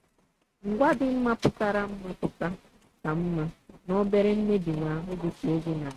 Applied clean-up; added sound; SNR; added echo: neural mask model RNNoise.